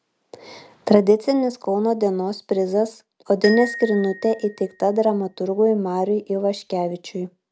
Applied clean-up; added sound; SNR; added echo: none; Glockenspiel; 15 dB; none.